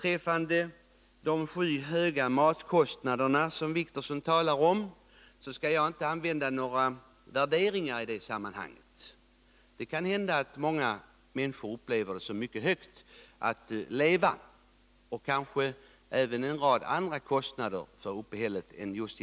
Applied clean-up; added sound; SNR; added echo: none; none; none; none.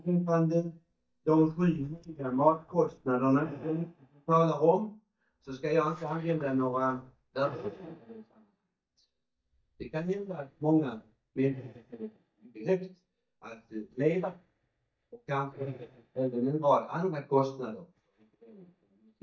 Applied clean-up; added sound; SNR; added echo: neural mask model DeepFilterNet 3.